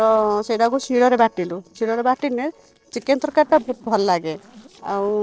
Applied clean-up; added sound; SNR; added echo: neural separator model SepFormer DNS4.